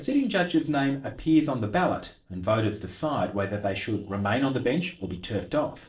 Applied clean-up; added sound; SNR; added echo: neural separator model SepFormer DNS4.